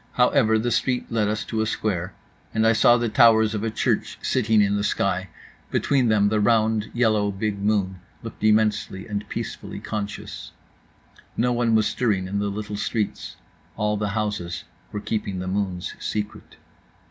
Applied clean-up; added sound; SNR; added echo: none; none; none; none.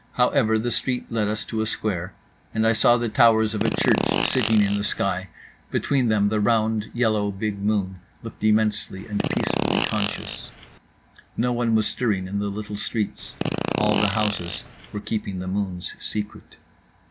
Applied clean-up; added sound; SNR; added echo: none; Fart; 3 dB; none.